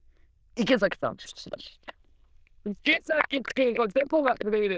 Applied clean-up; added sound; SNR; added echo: neural diffusion model UNIVERSE++.